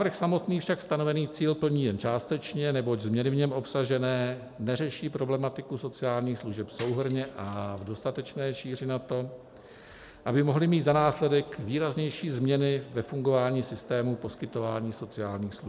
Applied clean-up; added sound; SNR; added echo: none; Cutlery, silverware; 18 dB; none.